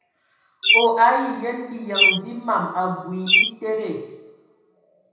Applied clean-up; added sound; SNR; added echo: none; Bird; -1 dB; reverberation time 0.9 s.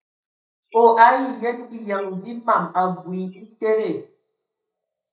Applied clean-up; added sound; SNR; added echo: neural mask model DeepFilterNet 3.